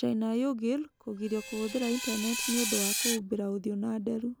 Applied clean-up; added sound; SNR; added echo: none; Screech; 4 dB; none.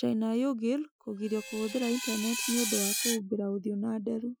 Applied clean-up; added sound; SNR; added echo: classical method Wiener filter.